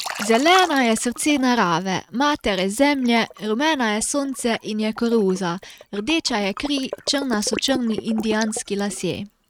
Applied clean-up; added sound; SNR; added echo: neural mask model RNNoise.